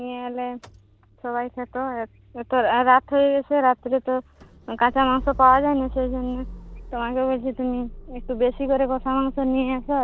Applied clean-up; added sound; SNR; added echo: none; Idling / Engine starting / Motor vehicle (road); 16 dB; none.